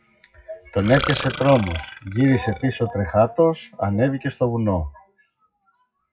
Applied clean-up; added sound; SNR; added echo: classical method WPE with log-MMSE.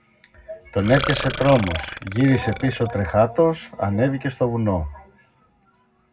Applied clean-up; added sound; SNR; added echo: none; Burping, eructation; 9 dB; reverberation time 0.3 s.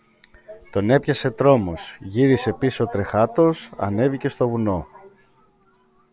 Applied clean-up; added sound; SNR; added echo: none; none; none; none.